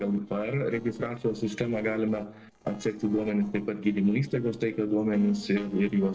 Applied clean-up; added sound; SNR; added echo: neural separator model SepFormer DNS4.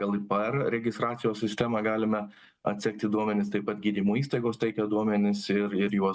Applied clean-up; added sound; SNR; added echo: none; none; none; none.